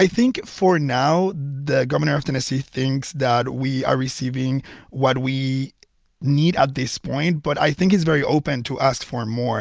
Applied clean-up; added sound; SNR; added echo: none; none; none; none.